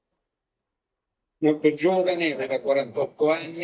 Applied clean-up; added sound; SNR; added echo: neural mask model DeepFilterNet 3.